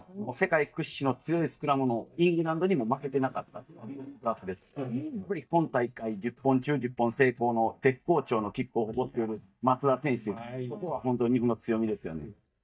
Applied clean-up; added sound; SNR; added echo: neural mask model DeepFilterNet 3.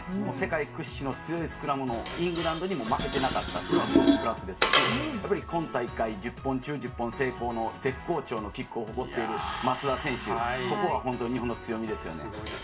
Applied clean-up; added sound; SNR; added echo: none; Dishes, pots, and pans; 3 dB; reverberation time 0.2 s.